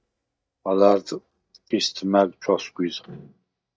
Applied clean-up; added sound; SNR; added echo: neural mask model DeepFilterNet 3.